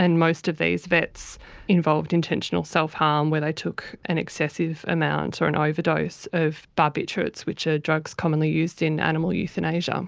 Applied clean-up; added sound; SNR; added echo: none; none; none; none.